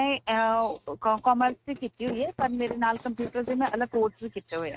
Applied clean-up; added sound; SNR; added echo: neural mask model RNNoise.